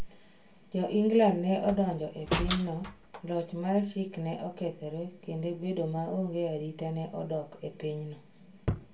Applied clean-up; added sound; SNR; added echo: none; Slam; 8 dB; reverberation time 0.2 s.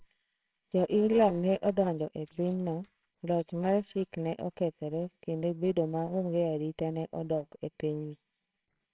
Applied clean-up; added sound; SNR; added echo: neural separator model SepFormer WHAMR!.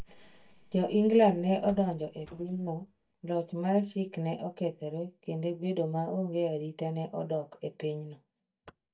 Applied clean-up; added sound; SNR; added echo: neural mask model DeepFilterNet 3.